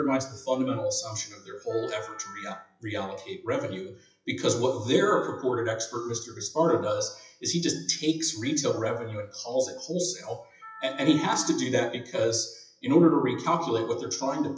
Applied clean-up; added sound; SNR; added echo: classical method WPE with log-MMSE.